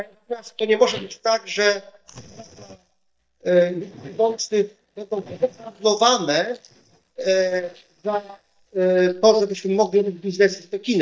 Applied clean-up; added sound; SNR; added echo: neural mask model DeepFilterNet 3.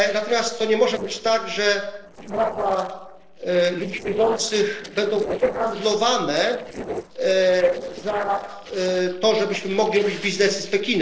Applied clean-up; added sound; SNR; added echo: neural separator model SepFormer DNS4.